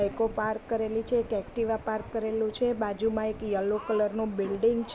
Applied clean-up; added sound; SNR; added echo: none; none; none; none.